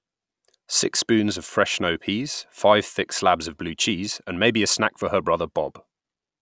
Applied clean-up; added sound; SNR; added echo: none; none; none; none.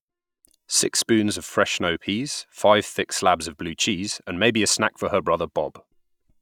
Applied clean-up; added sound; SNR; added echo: neural mask model DeepFilterNet 3.